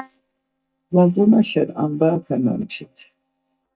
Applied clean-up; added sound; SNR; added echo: neural mask model DeepFilterNet 3.